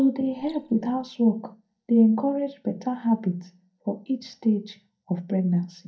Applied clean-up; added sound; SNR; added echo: neural mask model DeepFilterNet 3.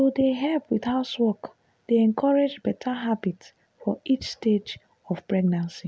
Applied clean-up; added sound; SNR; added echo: none; none; none; none.